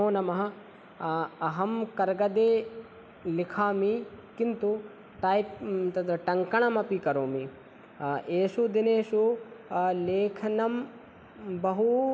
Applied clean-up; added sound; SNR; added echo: none; none; none; none.